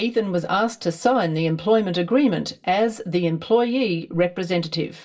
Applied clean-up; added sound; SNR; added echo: none; none; none; reverberation time 0.2 s.